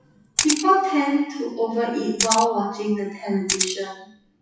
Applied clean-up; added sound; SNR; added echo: classical method WPE with log-MMSE.